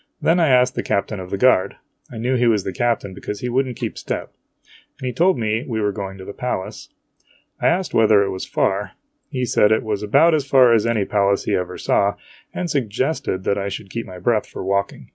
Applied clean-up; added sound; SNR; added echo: none; none; none; none.